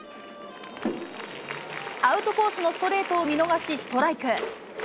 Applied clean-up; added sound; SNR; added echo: none; none; none; none.